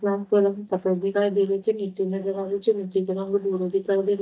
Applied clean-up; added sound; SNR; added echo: neural mask model DeepFilterNet 3.